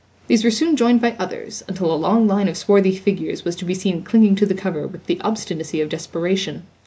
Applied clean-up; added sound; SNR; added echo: none; none; none; none.